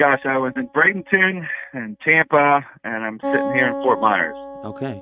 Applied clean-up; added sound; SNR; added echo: neural mask model RNNoise.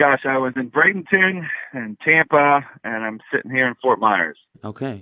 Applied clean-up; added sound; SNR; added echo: none; none; none; none.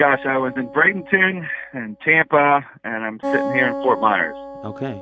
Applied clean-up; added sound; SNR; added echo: none; Acoustic guitar; 11 dB; none.